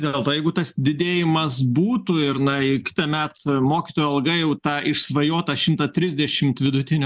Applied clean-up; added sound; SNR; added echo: none; none; none; none.